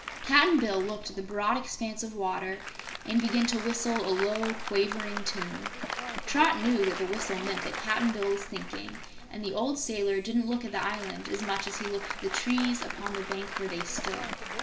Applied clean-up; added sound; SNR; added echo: none; Applause; 8 dB; reverberation time 1.1 s.